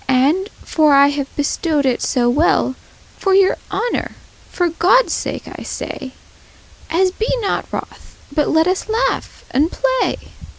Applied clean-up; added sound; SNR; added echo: none; none; none; none.